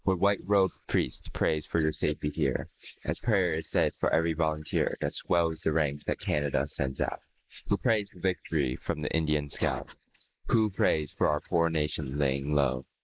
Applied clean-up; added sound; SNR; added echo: neural mask model Resemble Enhance denoiser.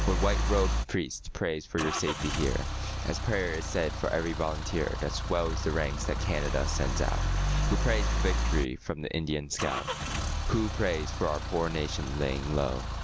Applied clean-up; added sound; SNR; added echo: none; Idling / Engine starting / Accelerating, revving, vroom / Car; -1 dB; none.